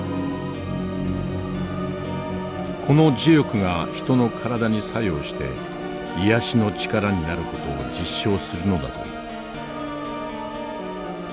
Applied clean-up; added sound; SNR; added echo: none; Organ; 7 dB; none.